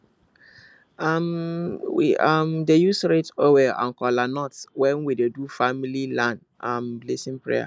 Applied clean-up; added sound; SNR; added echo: none; none; none; none.